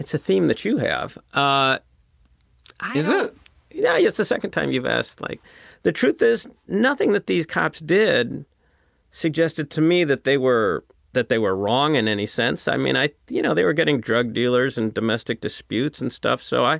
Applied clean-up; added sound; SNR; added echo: none; none; none; none.